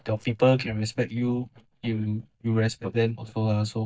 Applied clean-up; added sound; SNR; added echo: neural mask model DeepFilterNet 3.